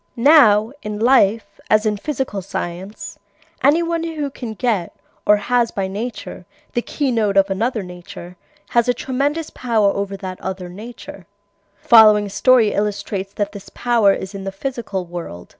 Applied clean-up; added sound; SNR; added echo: none; none; none; none.